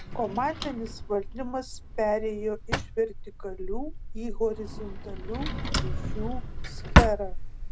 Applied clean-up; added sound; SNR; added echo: none; Drawer open or close; -3 dB; none.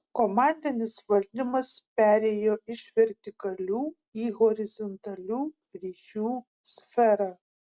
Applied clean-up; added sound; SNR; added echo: none; none; none; none.